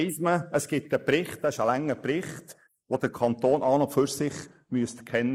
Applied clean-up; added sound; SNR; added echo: neural mask model Resemble Enhance denoiser.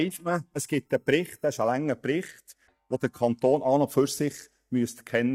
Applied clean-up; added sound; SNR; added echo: neural mask model DeepFilterNet 3.